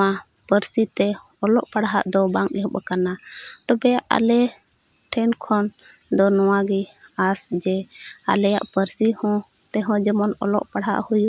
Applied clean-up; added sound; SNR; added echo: none; none; none; none.